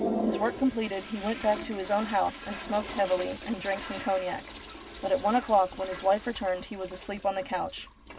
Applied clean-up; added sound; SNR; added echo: none; Toilet flush; 9 dB; none.